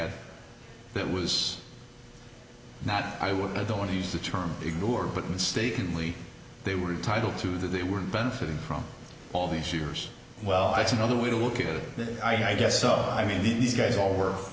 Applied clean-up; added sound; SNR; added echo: none; none; none; none.